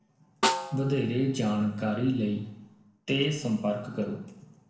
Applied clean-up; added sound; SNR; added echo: none; Snare drum; 5 dB; reverberation time 0.7 s.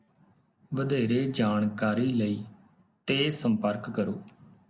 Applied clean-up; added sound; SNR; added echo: none; none; none; none.